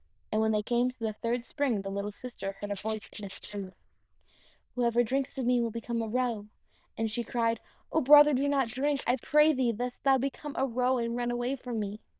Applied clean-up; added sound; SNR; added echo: neural diffusion model UNIVERSE++.